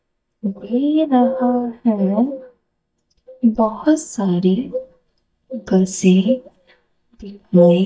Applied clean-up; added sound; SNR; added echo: neural mask model DeepFilterNet 3.